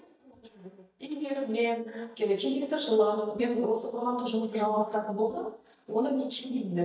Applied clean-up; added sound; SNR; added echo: neural mask model DeepFilterNet 3.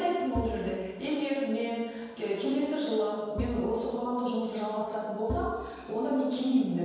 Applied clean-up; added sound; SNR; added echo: none; Bowed string instrument; 10 dB; reverberation time 1.2 s.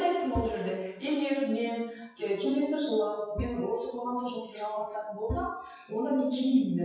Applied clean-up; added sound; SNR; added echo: classical method WPE with log-MMSE.